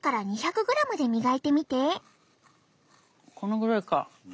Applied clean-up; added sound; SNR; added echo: none; none; none; none.